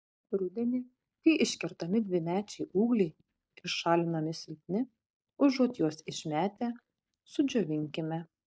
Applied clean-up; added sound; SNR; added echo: neural mask model DeepFilterNet 3.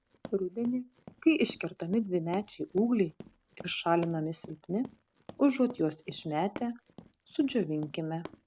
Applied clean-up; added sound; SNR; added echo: none; Run; 19 dB; none.